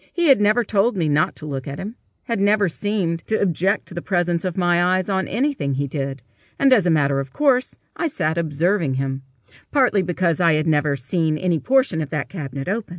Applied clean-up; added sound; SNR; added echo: none; none; none; none.